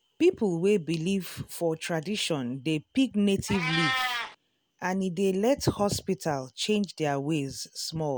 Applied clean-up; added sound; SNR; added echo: none; Meow; 11 dB; none.